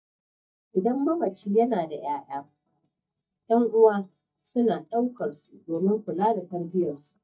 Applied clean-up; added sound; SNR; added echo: neural mask model DeepFilterNet 3.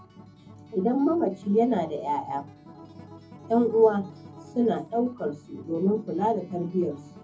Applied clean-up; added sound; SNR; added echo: none; Acoustic guitar; 20 dB; reverberation time 0.3 s.